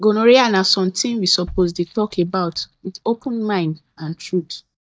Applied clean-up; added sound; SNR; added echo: neural mask model DeepFilterNet 3.